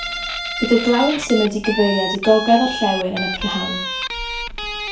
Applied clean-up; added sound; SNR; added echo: none; Guitar; 6 dB; reverberation time 0.3 s.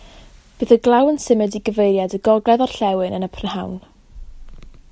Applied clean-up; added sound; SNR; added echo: none; none; none; none.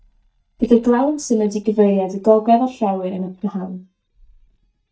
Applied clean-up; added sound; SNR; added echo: neural mask model DeepFilterNet 3.